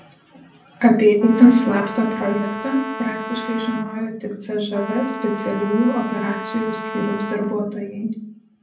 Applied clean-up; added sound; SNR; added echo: none; Brass instrument; 11 dB; reverberation time 0.6 s.